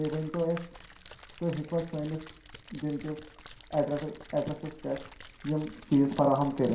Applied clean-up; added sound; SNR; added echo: none; Splash, splatter; 17 dB; reverberation time 0.5 s.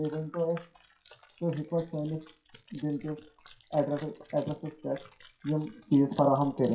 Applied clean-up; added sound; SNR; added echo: classical method WPE with log-MMSE.